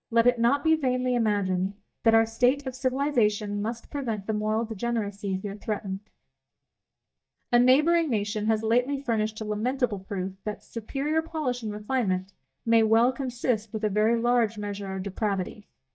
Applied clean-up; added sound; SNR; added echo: neural mask model DeepFilterNet 3.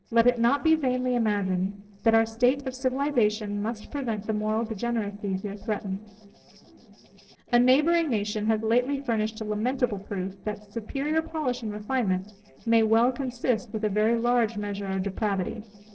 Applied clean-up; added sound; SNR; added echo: neural separator model SepFormer DNS4.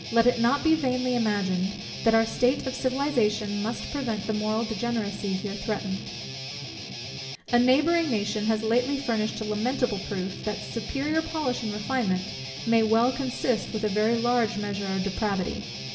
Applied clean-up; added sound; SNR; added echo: none; Guitar; 10 dB; reverberation time 0.8 s.